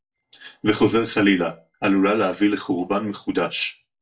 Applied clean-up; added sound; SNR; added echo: neural mask model DeepFilterNet 3.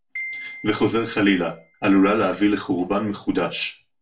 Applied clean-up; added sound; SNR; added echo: none; Marimba, xylophone; 18 dB; reverberation time 0.2 s.